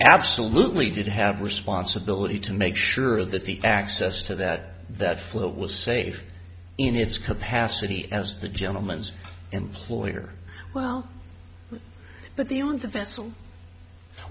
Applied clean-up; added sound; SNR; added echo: none; none; none; none.